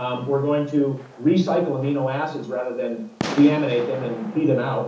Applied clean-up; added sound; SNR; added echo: none; Fireworks; 15 dB; reverberation time 1.2 s.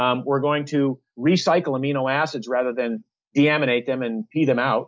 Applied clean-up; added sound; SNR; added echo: none; none; none; none.